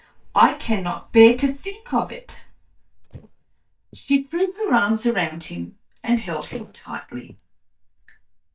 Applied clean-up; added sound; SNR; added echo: neural mask model DeepFilterNet 3.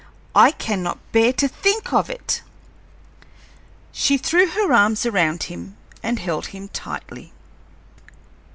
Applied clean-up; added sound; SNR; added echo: none; none; none; none.